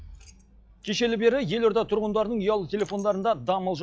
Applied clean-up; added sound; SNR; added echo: classical method log-MMSE.